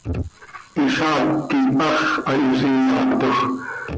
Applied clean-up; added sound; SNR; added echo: none; none; none; none.